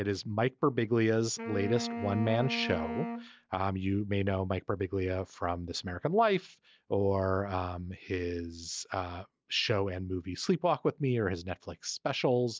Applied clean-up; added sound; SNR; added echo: none; Wind instrument, woodwind instrument; 7 dB; none.